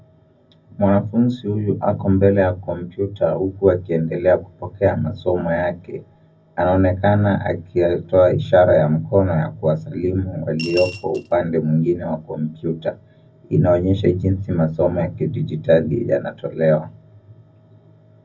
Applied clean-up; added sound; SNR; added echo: none; Coin (dropping) / Glass; 13 dB; reverberation time 0.4 s.